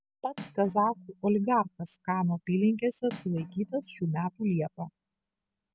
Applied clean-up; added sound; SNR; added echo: none; Cutlery, silverware; 20 dB; none.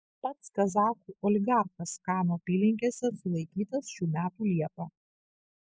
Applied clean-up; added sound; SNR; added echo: neural mask model Resemble Enhance denoiser.